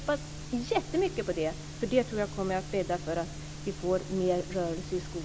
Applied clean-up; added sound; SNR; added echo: none; none; none; none.